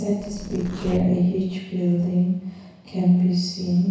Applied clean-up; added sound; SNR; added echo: none; Zipper (clothing); 15 dB; reverberation time 1.1 s.